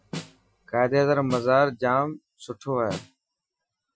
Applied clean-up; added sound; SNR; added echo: classical method Wiener filter.